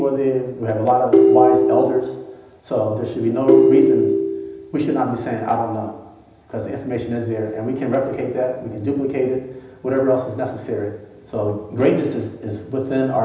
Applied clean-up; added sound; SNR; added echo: none; Ringtone; -5 dB; reverberation time 0.9 s.